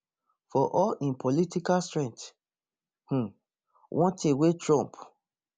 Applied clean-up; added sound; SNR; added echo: none; none; none; none.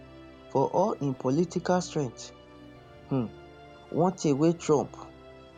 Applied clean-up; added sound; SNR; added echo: none; Musical instrument; 20 dB; none.